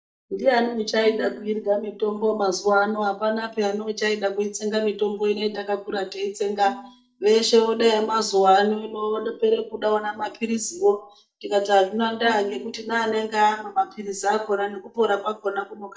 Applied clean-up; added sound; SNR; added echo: neural mask model DeepFilterNet 3.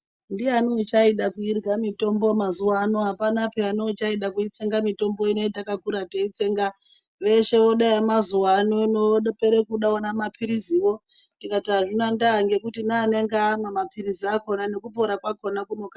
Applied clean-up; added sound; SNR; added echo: none; none; none; none.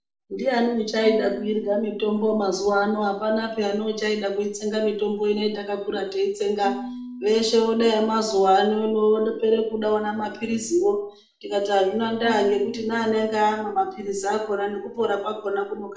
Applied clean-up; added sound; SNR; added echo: none; Marimba, xylophone / Wood; 18 dB; reverberation time 0.5 s.